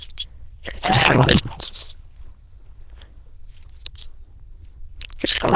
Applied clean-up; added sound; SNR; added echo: neural diffusion model UNIVERSE++.